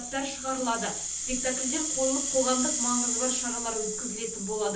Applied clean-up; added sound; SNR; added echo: none; Rattle (instrument); -1 dB; reverberation time 0.3 s.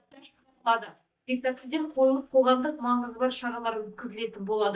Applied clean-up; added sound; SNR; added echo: neural mask model DeepFilterNet 3.